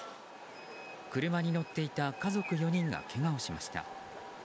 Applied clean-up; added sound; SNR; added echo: none; none; none; none.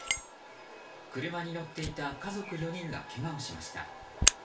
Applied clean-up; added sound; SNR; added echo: none; Fire; -2 dB; reverberation time 0.3 s.